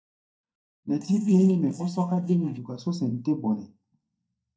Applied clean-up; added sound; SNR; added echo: neural mask model DeepFilterNet 3.